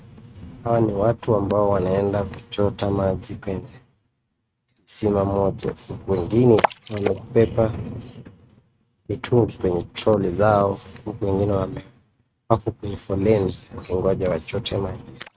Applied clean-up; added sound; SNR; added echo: neural mask model RNNoise.